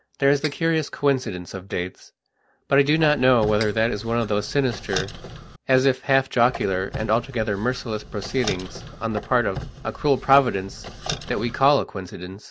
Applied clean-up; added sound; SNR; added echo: none; Squeak + Cutlery, silverware; 12 dB; none.